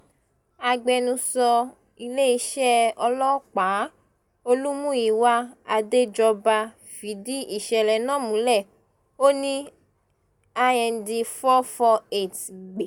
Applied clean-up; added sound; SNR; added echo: none; none; none; none.